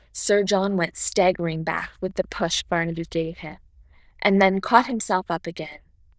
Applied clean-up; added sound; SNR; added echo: neural diffusion model UNIVERSE++.